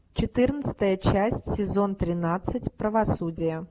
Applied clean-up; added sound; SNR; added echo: none; none; none; none.